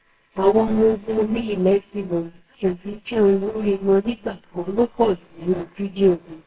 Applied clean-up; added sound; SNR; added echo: neural separator model SepFormer WHAMR!.